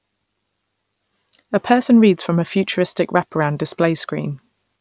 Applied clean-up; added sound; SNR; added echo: none; none; none; none.